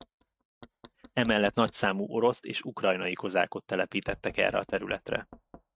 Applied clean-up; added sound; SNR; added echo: neural mask model RNNoise.